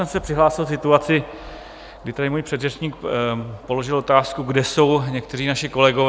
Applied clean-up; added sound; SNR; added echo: none; none; none; none.